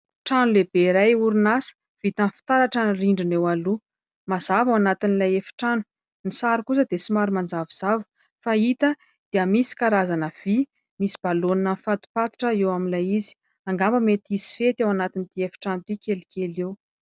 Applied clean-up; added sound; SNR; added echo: none; none; none; none.